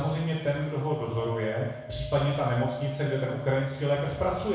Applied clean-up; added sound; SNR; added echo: none; Wind; 13 dB; reverberation time 1.0 s.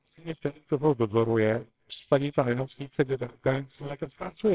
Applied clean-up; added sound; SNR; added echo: neural separator model SepFormer WHAMR!.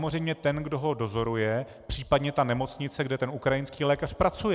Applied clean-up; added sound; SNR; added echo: none; none; none; none.